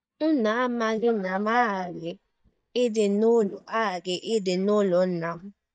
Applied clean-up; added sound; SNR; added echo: neural mask model DeepFilterNet 3.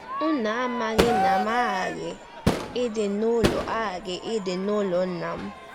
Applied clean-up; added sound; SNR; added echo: none; Crowd / Fireworks; 2 dB; none.